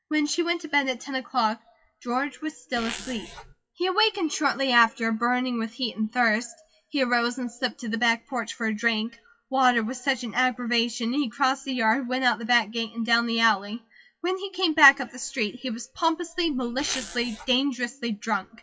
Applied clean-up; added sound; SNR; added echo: classical method WPE with log-MMSE.